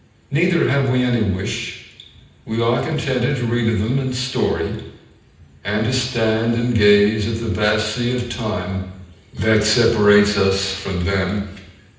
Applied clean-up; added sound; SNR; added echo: none; none; none; reverberation time 0.9 s.